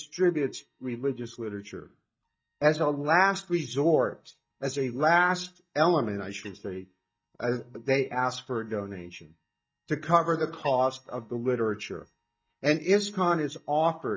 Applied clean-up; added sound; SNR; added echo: neural mask model DeepFilterNet 3.